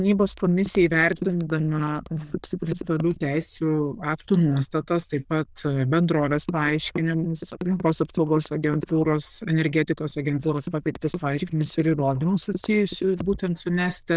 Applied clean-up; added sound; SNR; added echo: neural diffusion model UNIVERSE++.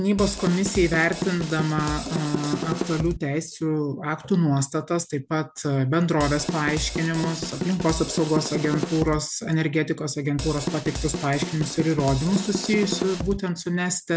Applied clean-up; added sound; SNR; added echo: none; Drum kit; 6 dB; none.